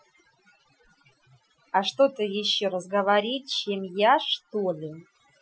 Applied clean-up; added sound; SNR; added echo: classical method Wiener filter.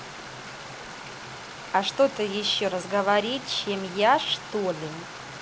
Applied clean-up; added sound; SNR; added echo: none; Stream; 12 dB; none.